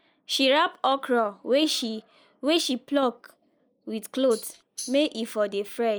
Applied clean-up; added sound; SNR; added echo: neural mask model Resemble Enhance denoiser.